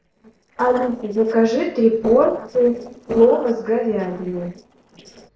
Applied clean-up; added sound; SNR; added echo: neural separator model SepFormer DNS4.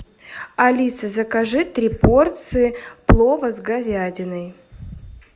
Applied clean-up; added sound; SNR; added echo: none; none; none; none.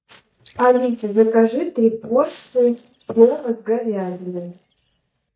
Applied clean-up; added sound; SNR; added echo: neural mask model DeepFilterNet 3.